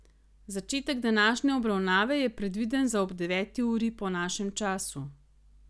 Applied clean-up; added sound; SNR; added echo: none; none; none; none.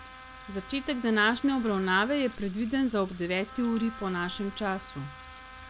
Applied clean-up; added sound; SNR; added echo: none; Sink (filling or washing) / Water tap, faucet + Wind instrument, woodwind instrument; 15 dB; none.